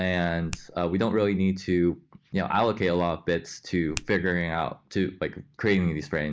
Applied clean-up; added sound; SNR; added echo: neural mask model DeepFilterNet 3.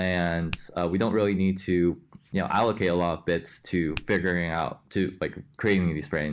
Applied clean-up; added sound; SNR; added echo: none; Finger snapping; 13 dB; none.